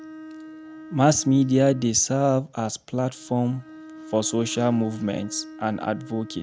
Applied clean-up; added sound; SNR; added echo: none; Bowed string instrument; 18 dB; none.